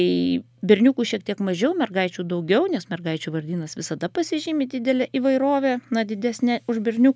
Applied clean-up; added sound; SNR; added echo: none; none; none; none.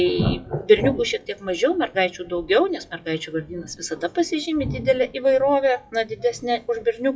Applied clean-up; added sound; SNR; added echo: classical method WPE with log-MMSE.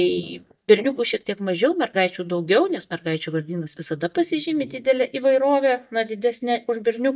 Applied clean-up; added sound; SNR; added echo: neural mask model DeepFilterNet 3.